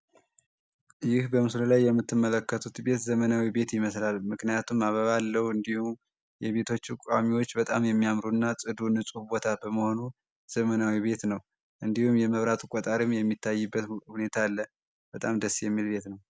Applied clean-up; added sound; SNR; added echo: none; none; none; none.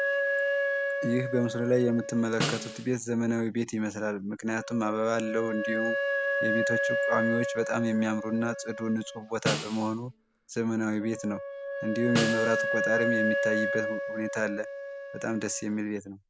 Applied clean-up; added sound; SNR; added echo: none; Wind instrument, woodwind instrument + Snare drum; 2 dB; none.